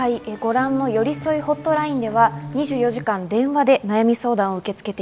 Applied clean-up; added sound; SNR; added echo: none; Musical instrument; 13 dB; none.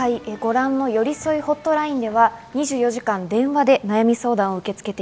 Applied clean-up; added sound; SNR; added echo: none; none; none; none.